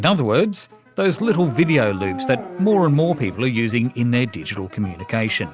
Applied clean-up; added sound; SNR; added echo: none; Dog; 14 dB; none.